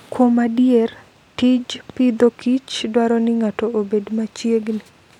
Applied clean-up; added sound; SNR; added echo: none; none; none; none.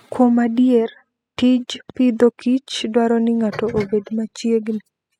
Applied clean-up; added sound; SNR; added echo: classical method spectral subtraction.